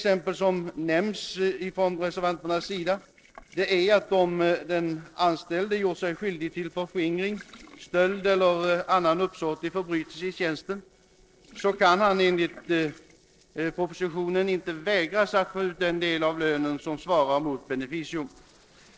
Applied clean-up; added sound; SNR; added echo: neural separator model SepFormer DNS4.